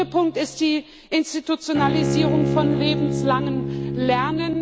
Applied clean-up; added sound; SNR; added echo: none; Bowed string instrument; 2 dB; none.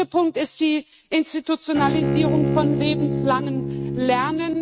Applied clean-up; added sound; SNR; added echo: neural mask model RNNoise.